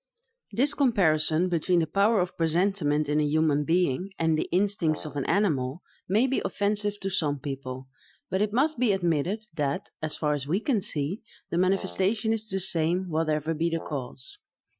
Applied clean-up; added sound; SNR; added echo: classical method Wiener filter.